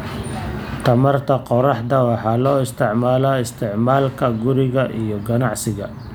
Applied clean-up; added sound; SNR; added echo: none; none; none; none.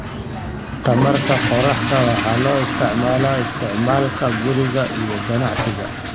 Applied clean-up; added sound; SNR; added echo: none; Fill (with liquid) / Toilet flush; 3 dB; none.